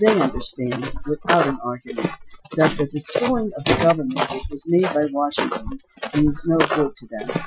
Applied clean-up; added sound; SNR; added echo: classical method Wiener filter.